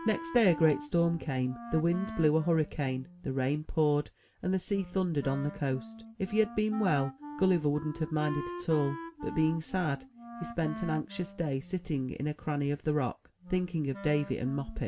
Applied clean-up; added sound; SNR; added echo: none; Wind instrument, woodwind instrument; 14 dB; none.